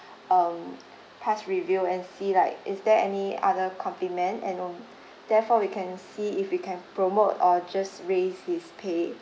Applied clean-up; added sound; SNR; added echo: none; none; none; none.